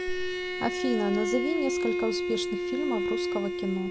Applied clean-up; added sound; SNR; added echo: none; Bowed string instrument; -1 dB; none.